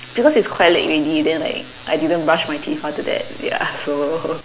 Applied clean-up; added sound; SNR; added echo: none; none; none; none.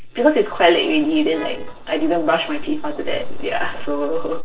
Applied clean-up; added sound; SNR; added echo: neural separator model SepFormer DNS4.